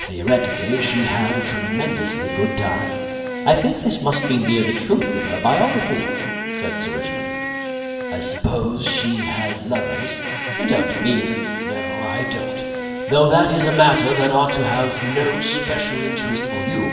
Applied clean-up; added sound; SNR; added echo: none; Fart; 5 dB; reverberation time 1.9 s.